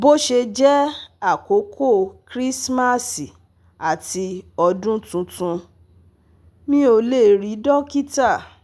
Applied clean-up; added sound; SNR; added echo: none; none; none; none.